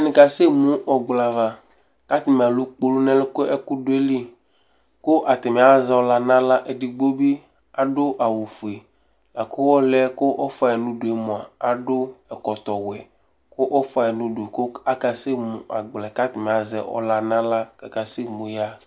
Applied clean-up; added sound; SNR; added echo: none; none; none; none.